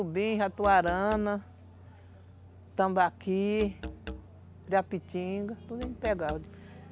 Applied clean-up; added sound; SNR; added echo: none; Musical instrument; 13 dB; none.